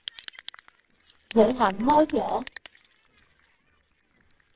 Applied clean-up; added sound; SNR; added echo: neural separator model SepFormer WHAMR!.